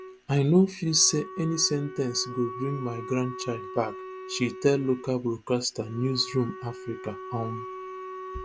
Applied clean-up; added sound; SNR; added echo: none; Wind instrument, woodwind instrument; 12 dB; none.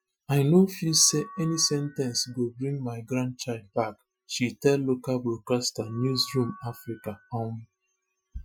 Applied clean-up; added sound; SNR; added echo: classical method Wiener filter.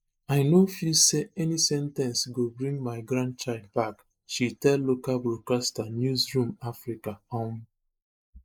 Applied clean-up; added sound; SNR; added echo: neural mask model Resemble Enhance denoiser.